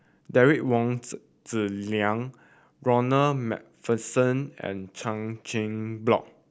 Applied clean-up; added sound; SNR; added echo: none; none; none; none.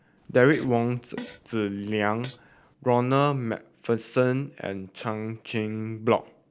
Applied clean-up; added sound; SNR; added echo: none; Fart; 18 dB; none.